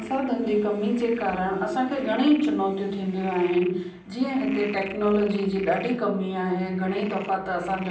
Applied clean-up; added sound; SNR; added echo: none; Frog; 20 dB; reverberation time 0.6 s.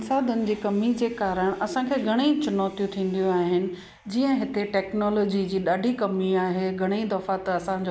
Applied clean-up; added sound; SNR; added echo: none; none; none; none.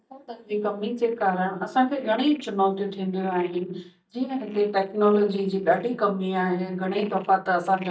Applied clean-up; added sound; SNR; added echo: neural mask model DeepFilterNet 3.